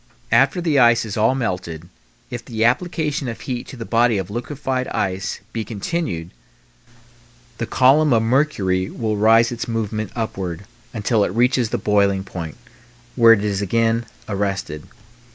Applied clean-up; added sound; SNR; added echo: none; none; none; none.